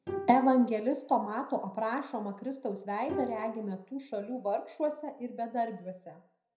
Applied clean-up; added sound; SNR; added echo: none; Bowed string instrument; 14 dB; reverberation time 0.5 s.